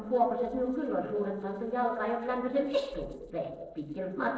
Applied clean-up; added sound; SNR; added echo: neural separator model SepFormer DNS4.